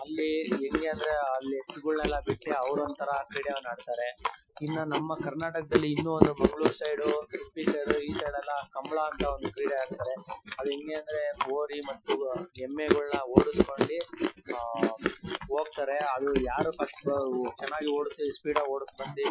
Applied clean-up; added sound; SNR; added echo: classical method Wiener filter.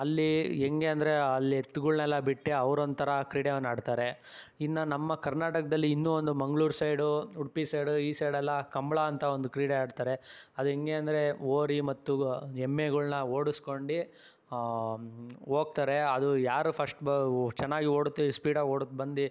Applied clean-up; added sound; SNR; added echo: none; none; none; none.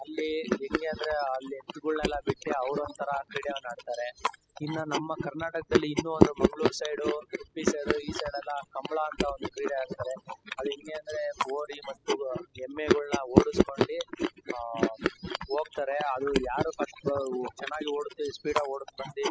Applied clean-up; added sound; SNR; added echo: classical method spectral subtraction.